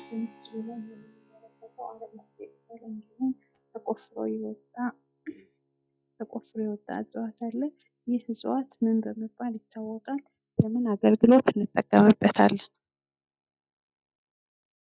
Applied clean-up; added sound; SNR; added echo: classical method log-MMSE.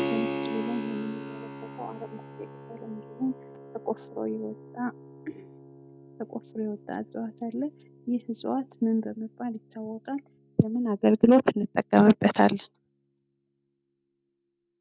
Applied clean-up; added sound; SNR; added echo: none; Keyboard (musical); 13 dB; none.